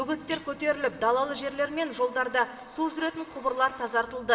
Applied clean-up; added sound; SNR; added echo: none; Cutlery, silverware; 17 dB; reverberation time 2.2 s.